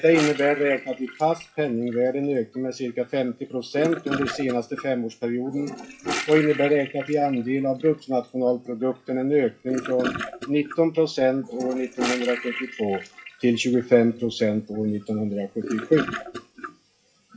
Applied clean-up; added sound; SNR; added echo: classical method WPE with log-MMSE.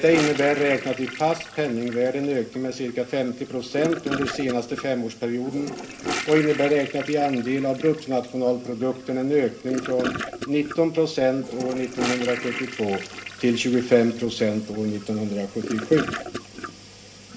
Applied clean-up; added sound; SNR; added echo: none; Toilet flush / Gurgling; 10 dB; reverberation time 0.5 s.